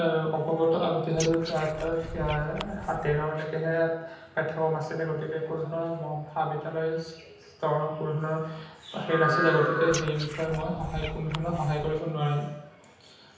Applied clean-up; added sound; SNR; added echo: none; Frog; 10 dB; reverberation time 0.9 s.